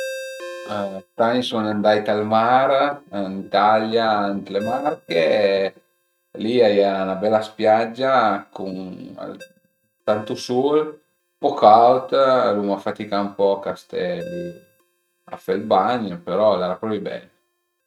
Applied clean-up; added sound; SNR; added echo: neural mask model RNNoise.